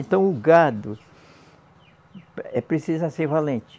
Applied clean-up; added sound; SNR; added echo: none; none; none; none.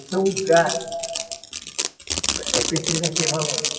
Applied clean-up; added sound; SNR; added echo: classical method WPE with log-MMSE.